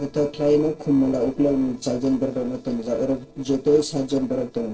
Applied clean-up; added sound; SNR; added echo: neural separator model SepFormer DNS4.